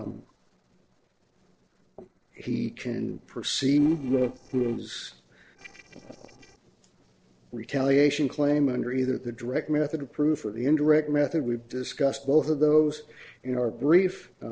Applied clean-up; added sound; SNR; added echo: neural separator model SepFormer DNS4.